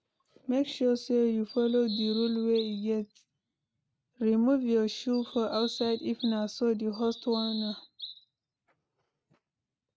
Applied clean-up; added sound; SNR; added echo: neural mask model RNNoise.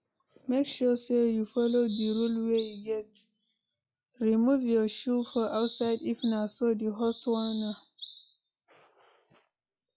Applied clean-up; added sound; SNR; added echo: classical method log-MMSE.